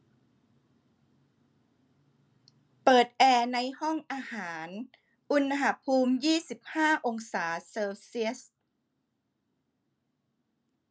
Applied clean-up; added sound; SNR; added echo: none; none; none; none.